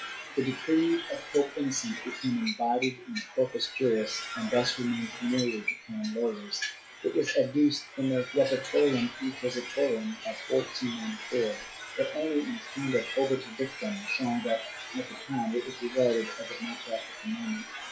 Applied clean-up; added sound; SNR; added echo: classical method log-MMSE.